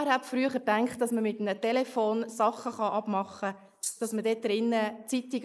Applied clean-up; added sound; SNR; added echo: neural mask model Resemble Enhance denoiser.